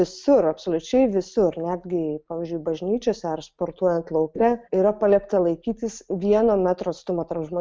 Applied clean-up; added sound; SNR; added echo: neural mask model Resemble Enhance denoiser.